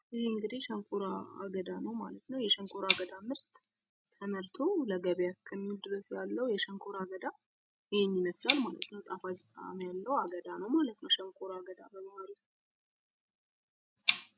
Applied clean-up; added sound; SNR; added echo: none; Tick; 1 dB; none.